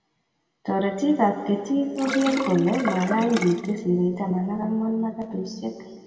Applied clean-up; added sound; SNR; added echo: none; Sink (filling or washing); 9 dB; reverberation time 2.3 s.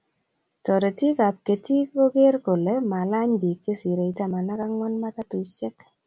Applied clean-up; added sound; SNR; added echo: none; none; none; none.